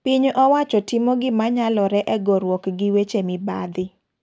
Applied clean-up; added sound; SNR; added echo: none; none; none; none.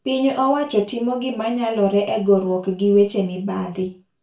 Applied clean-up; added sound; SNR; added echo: none; none; none; reverberation time 0.3 s.